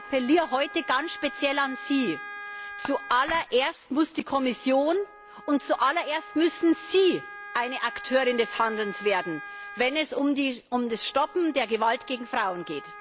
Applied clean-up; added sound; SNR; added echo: none; Dishes, pots, and pans / Chink, clink + Wind instrument, woodwind instrument; 15 dB; none.